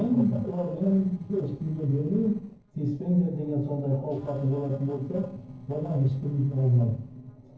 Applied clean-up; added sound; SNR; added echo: neural separator model SepFormer DNS4.